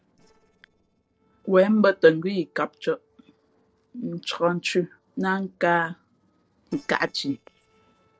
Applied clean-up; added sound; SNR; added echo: neural separator model SepFormer DNS4.